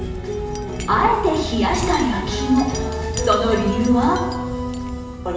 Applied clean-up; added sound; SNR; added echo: none; Wind chime; 11 dB; reverberation time 0.9 s.